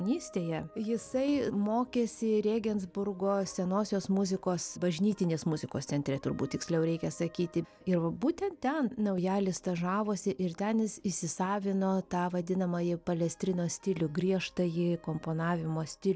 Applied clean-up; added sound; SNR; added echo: none; none; none; none.